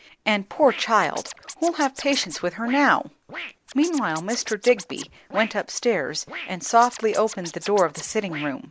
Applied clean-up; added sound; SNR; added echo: none; Scratching (performance technique); 15 dB; none.